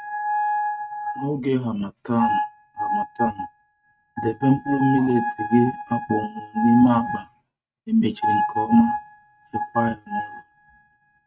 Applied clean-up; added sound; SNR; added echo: neural mask model RNNoise.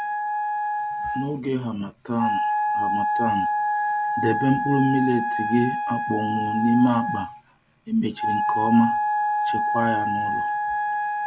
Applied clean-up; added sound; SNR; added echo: none; Wind instrument, woodwind instrument; -1 dB; none.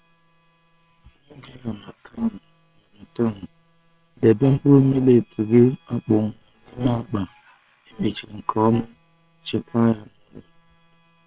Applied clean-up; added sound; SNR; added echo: neural separator model SepFormer WHAM!.